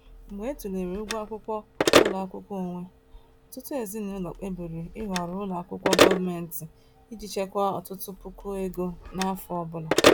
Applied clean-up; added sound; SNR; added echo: none; Telephone; -4 dB; none.